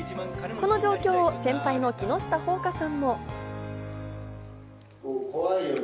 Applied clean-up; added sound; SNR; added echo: none; none; none; none.